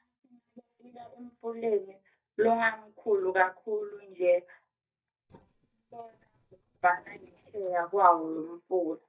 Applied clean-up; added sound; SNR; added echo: neural mask model DeepFilterNet 3.